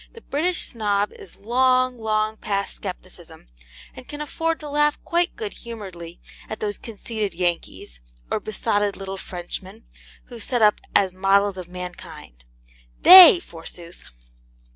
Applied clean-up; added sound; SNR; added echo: none; none; none; none.